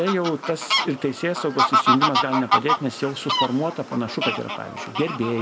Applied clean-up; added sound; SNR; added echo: none; Fowl; -1 dB; none.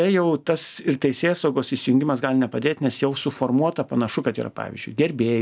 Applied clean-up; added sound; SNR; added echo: none; none; none; none.